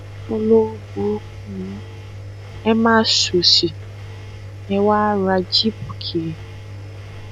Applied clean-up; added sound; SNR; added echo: none; Engine; 13 dB; none.